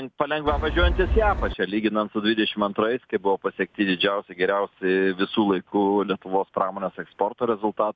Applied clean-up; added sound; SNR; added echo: none; Wind; 1 dB; none.